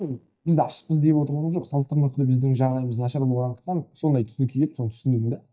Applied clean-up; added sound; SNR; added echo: neural mask model DeepFilterNet 3.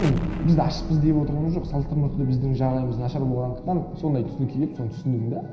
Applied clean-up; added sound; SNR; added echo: none; Explosion; 11 dB; reverberation time 0.9 s.